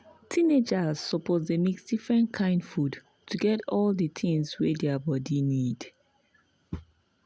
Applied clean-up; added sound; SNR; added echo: none; none; none; none.